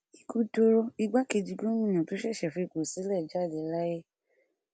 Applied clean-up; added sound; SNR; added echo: none; none; none; none.